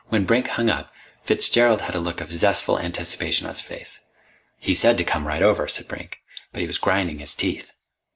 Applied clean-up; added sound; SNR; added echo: neural mask model Resemble Enhance denoiser.